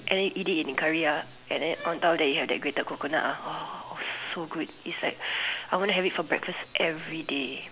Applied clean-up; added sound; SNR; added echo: none; Bowed string instrument; 18 dB; none.